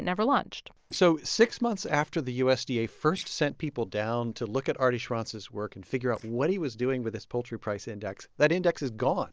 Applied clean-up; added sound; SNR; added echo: neural separator model SepFormer DNS4.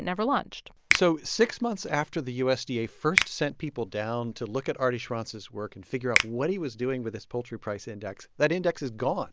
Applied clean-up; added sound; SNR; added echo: none; Finger snapping; 5 dB; none.